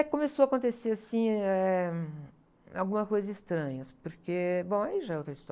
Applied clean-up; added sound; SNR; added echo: none; none; none; none.